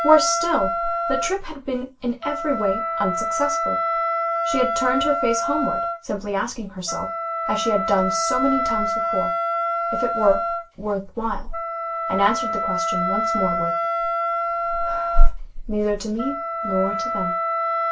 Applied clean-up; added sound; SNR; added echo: none; Wind instrument, woodwind instrument; 2 dB; reverberation time 0.2 s.